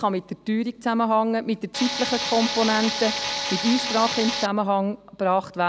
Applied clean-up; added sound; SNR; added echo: none; Tools; 3 dB; none.